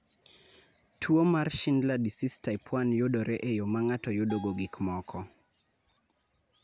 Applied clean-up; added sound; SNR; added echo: none; Bell; 20 dB; none.